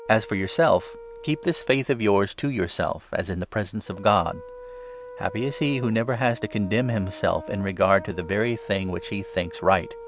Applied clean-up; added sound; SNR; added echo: none; Brass instrument; 17 dB; none.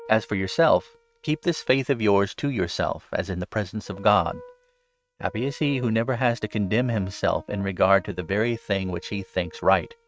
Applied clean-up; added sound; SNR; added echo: neural mask model RNNoise.